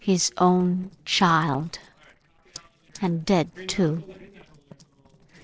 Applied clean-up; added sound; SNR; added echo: neural separator model SepFormer DNS4.